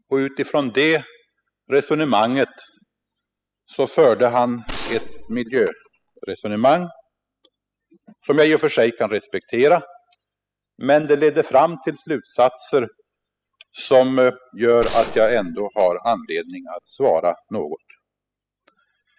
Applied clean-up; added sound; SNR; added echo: classical method spectral subtraction.